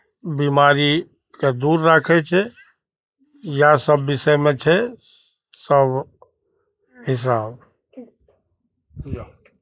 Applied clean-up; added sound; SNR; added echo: neural mask model Resemble Enhance denoiser.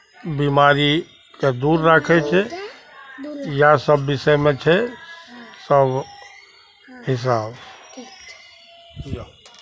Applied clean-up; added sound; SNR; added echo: none; Brass instrument; 14 dB; none.